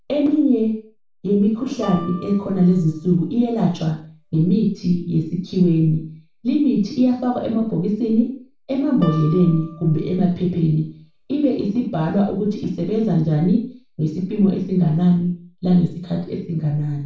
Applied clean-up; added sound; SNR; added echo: none; Guitar; 20 dB; reverberation time 0.4 s.